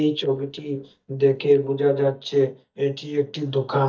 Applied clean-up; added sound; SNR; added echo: neural mask model DeepFilterNet 3.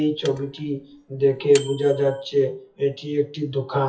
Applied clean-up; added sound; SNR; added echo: classical method WPE with log-MMSE.